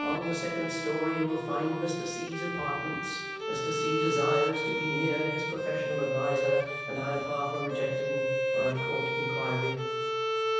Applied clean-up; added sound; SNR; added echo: none; Bowed string instrument; -2 dB; reverberation time 1.1 s.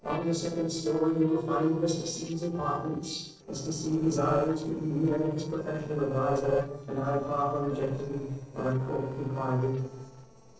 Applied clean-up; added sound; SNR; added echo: neural separator model SepFormer DNS4.